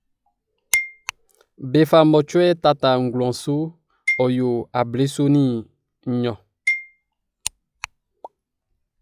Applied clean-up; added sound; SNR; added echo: classical method log-MMSE.